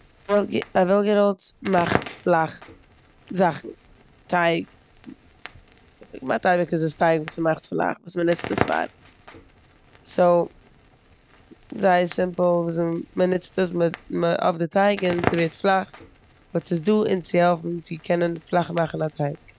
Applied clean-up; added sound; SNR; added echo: none; Crackle; 14 dB; none.